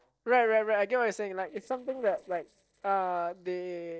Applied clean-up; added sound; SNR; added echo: neural separator model SepFormer DNS4.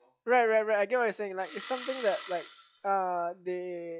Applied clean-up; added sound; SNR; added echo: classical method log-MMSE.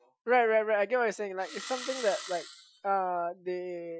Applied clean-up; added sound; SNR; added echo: classical method Wiener filter.